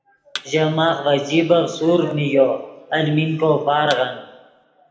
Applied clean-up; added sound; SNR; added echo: none; Thump, thud; 18 dB; reverberation time 0.8 s.